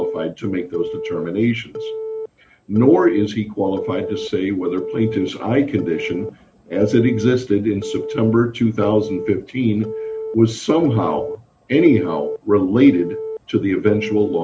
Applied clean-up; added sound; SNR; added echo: none; Telephone; 10 dB; none.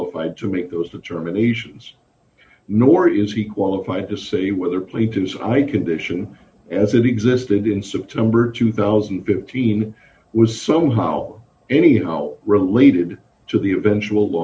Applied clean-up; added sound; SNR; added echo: none; none; none; none.